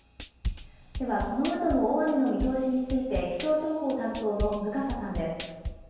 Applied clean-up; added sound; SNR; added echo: none; Drum / Drum kit; 9 dB; reverberation time 1.2 s.